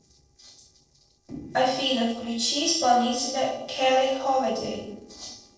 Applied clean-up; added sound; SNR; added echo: neural separator model SepFormer DNS4.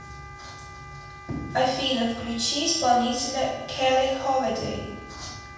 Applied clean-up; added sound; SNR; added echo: none; Wind instrument, woodwind instrument; 17 dB; reverberation time 1.2 s.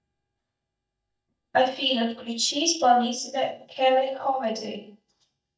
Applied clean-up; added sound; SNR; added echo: neural mask model DeepFilterNet 3.